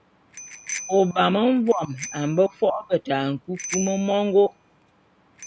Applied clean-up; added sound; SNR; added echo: none; Bicycle bell; 15 dB; none.